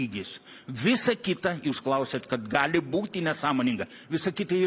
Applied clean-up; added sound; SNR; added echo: none; none; none; none.